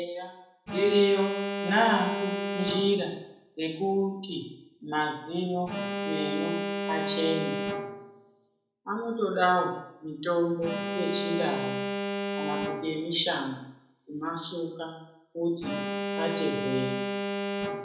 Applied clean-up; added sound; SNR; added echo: none; Alarm; 4 dB; reverberation time 0.7 s.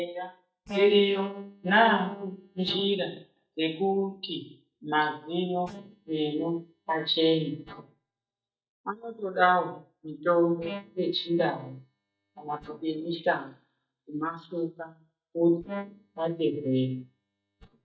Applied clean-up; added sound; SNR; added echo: neural mask model DeepFilterNet 3.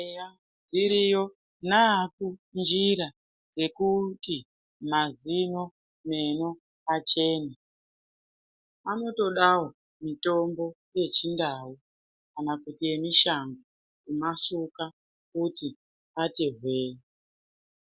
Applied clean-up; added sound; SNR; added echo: none; none; none; none.